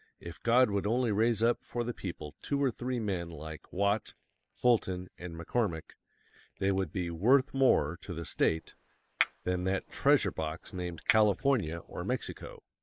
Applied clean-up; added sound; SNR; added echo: neural mask model Resemble Enhance denoiser.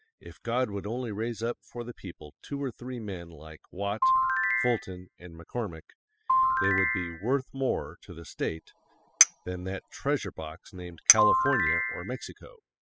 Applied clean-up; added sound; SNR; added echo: classical method spectral subtraction.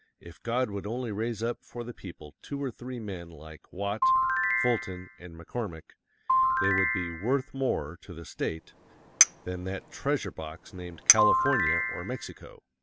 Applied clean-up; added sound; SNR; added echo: none; Ringtone / Chime + Chink, clink; -5 dB; none.